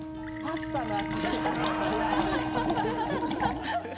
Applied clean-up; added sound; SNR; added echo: none; Wind instrument, woodwind instrument + Fill (with liquid); 0 dB; none.